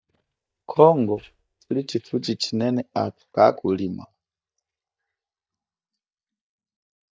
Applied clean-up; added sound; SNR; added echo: neural mask model DeepFilterNet 3.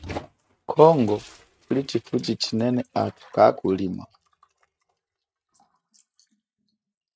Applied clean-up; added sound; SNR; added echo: neural mask model RNNoise.